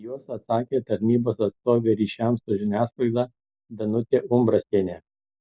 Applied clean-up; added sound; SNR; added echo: none; none; none; none.